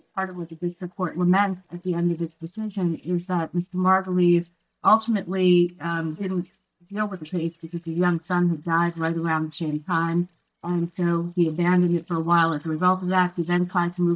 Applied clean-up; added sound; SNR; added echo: neural mask model DeepFilterNet 3.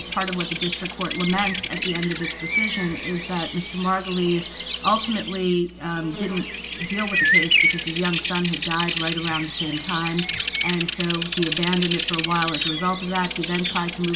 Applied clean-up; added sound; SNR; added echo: none; Bird vocalization, bird call, bird song; 1 dB; reverberation time 0.2 s.